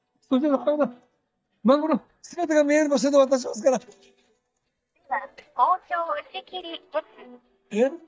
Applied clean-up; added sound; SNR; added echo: neural mask model DeepFilterNet 3.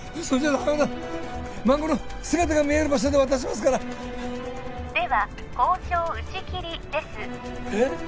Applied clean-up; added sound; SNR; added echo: none; none; none; none.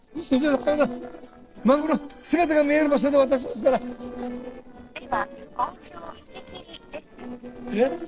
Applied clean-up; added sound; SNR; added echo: neural separator model SepFormer DNS4.